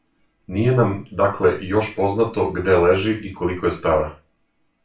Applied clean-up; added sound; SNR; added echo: none; none; none; reverberation time 0.3 s.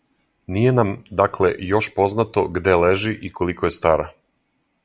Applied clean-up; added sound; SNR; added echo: none; none; none; none.